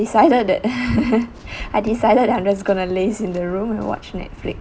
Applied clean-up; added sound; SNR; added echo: none; Waves, surf; 18 dB; none.